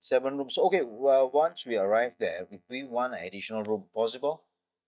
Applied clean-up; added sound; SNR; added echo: neural mask model DeepFilterNet 3.